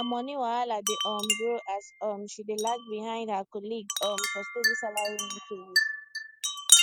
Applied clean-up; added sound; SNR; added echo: none; Wind chime; -3 dB; none.